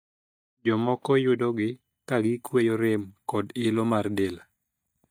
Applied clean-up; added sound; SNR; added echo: neural mask model DeepFilterNet 3.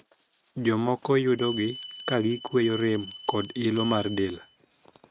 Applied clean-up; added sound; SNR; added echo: neural mask model RNNoise.